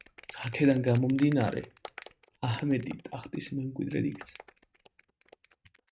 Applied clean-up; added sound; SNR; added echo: neural mask model RNNoise.